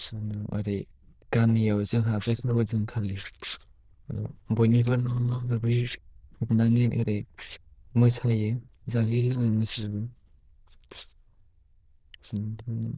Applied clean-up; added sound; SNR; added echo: neural diffusion model UNIVERSE++.